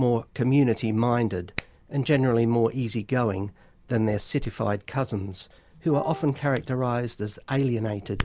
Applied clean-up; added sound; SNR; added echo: none; Hands + Wind instrument, woodwind instrument; 15 dB; none.